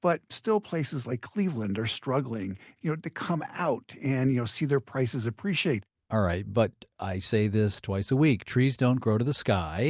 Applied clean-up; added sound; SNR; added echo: none; none; none; none.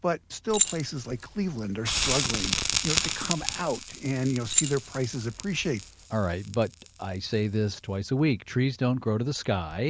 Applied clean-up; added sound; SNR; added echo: none; Keys jangling + Crackle; 4 dB; none.